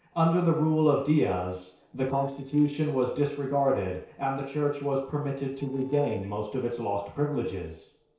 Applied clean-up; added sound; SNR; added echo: neural separator model SepFormer DNS4.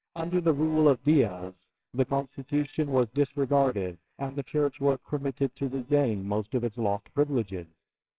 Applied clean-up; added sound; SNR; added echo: neural separator model SepFormer WHAMR!.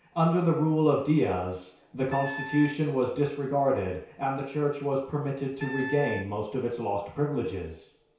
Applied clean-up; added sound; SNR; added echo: none; Wind instrument, woodwind instrument; 11 dB; reverberation time 0.6 s.